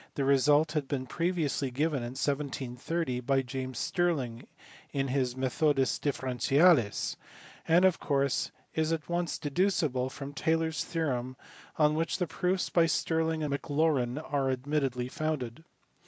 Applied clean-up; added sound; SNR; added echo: none; none; none; none.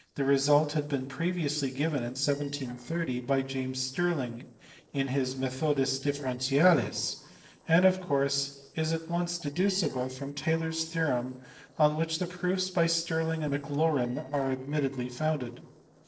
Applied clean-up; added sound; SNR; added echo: neural separator model SepFormer DNS4.